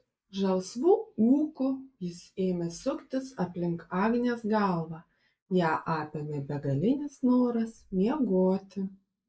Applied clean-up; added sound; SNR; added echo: neural mask model Resemble Enhance denoiser.